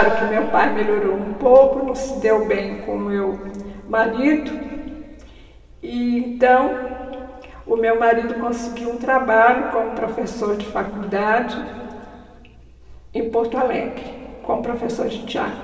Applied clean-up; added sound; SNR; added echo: none; none; none; reverberation time 2.4 s.